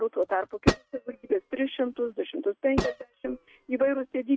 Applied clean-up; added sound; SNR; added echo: neural mask model RNNoise.